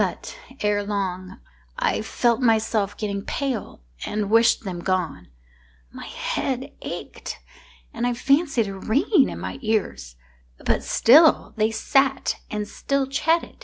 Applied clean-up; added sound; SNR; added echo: none; none; none; none.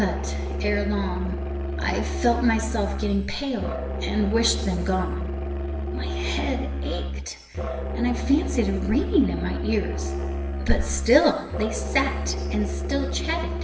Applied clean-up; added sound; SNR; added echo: none; Musical instrument; 2 dB; reverberation time 1.0 s.